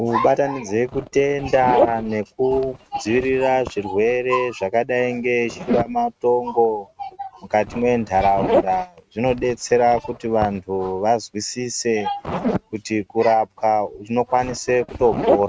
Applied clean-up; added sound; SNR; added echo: neural mask model RNNoise.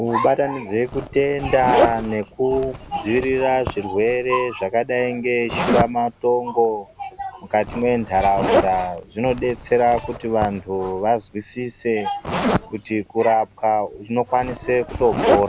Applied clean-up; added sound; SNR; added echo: none; Zipper (clothing); 7 dB; none.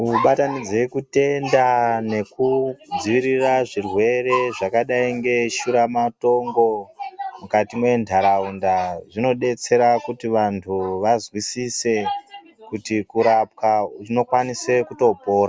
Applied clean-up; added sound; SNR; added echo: none; none; none; none.